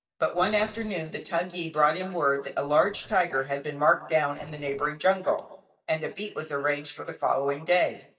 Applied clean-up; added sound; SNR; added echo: neural mask model DeepFilterNet 3.